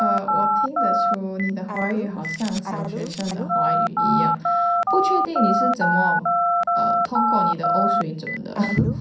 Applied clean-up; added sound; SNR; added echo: none; Telephone; -5 dB; reverberation time 0.6 s.